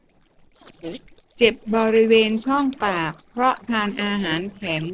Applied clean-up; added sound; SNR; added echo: neural separator model SepFormer DNS4.